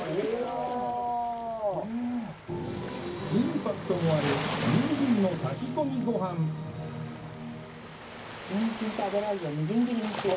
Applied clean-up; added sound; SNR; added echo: none; Waves, surf; 10 dB; reverberation time 0.4 s.